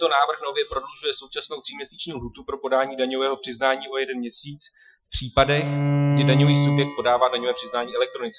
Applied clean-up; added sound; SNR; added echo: classical method Wiener filter.